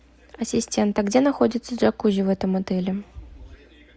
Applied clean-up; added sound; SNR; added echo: none; none; none; none.